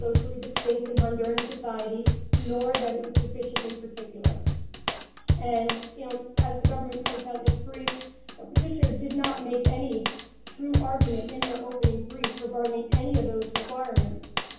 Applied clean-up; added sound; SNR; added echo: none; Drum kit; -4 dB; reverberation time 0.9 s.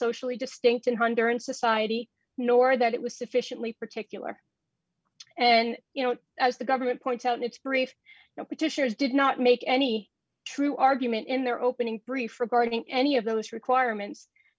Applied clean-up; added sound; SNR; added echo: none; none; none; none.